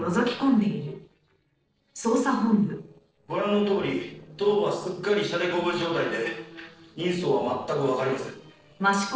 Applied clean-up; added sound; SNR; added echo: neural separator model SepFormer DNS4.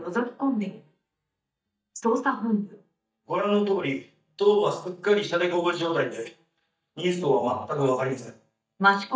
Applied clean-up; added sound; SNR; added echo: neural mask model DeepFilterNet 3.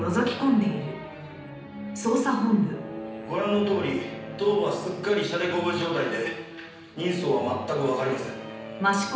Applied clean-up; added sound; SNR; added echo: none; Wind instrument, woodwind instrument; 15 dB; reverberation time 0.9 s.